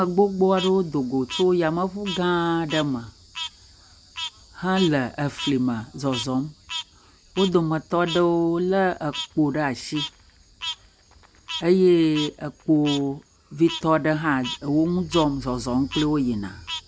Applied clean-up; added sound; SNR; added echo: none; Frog; 14 dB; none.